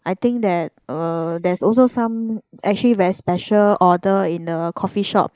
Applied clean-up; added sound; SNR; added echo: neural mask model Resemble Enhance denoiser.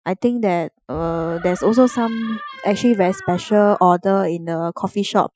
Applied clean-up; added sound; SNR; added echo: classical method Wiener filter.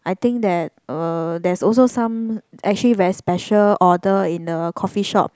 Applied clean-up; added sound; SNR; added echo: none; none; none; none.